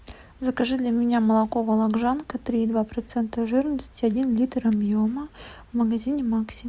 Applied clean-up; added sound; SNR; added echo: none; none; none; none.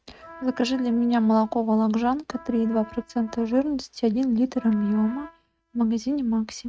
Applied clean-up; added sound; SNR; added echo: neural mask model RNNoise.